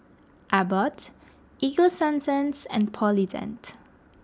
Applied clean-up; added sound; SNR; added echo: none; none; none; none.